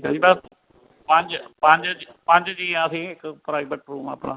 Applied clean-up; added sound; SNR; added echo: none; none; none; none.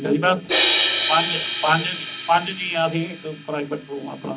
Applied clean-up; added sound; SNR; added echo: none; Crash cymbal; 2 dB; reverberation time 0.4 s.